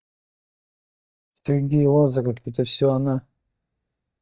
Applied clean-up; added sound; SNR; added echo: neural mask model DeepFilterNet 3.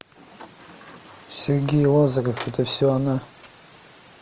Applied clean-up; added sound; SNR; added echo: none; Sliding door; 18 dB; none.